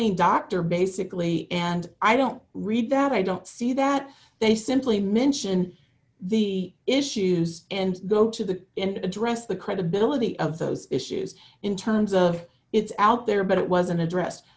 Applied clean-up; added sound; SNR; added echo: none; none; none; none.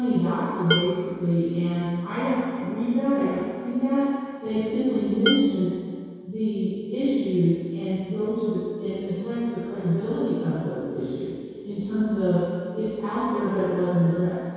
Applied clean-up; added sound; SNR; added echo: none; Dishes, pots, and pans; 5 dB; reverberation time 2.0 s.